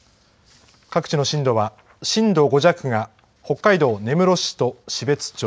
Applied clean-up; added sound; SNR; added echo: none; none; none; none.